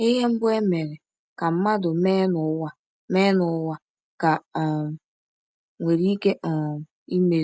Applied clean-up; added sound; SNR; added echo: none; none; none; none.